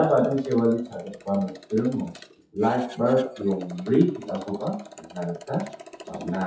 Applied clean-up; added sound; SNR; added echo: classical method WPE with log-MMSE.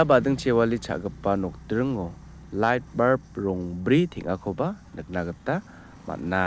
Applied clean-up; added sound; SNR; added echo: none; none; none; none.